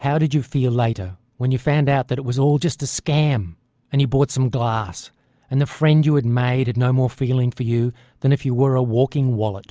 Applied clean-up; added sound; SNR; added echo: none; none; none; none.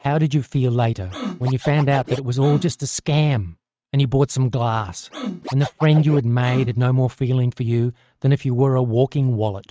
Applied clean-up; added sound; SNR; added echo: neural mask model RNNoise.